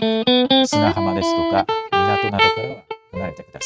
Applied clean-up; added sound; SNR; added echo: neural mask model RNNoise.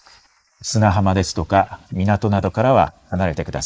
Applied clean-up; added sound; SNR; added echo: neural mask model Resemble Enhance denoiser.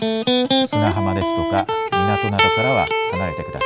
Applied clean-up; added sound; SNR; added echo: none; Electric guitar; -4 dB; none.